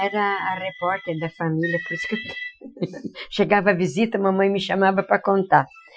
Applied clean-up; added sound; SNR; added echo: classical method Wiener filter.